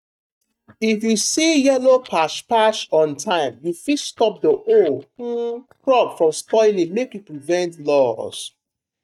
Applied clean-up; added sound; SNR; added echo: neural mask model DeepFilterNet 3.